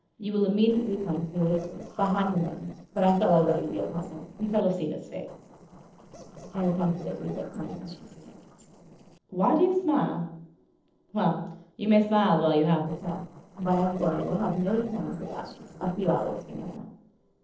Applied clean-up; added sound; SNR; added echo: neural separator model SepFormer DNS4.